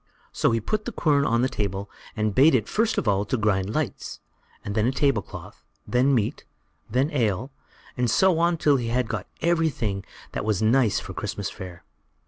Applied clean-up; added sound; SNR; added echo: none; none; none; none.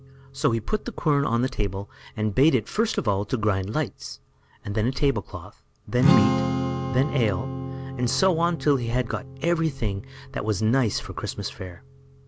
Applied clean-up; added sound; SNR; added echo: none; Strum; 7 dB; none.